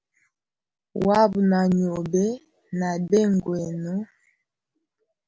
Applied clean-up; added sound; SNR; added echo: none; none; none; none.